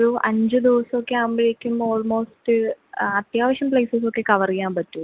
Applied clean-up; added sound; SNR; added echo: none; none; none; none.